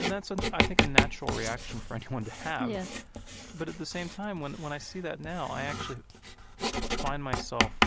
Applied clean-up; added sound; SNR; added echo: none; Writing; -4 dB; none.